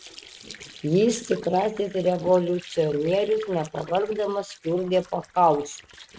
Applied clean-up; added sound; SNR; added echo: neural mask model RNNoise.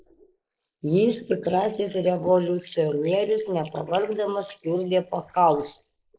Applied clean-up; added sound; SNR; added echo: neural mask model Resemble Enhance denoiser.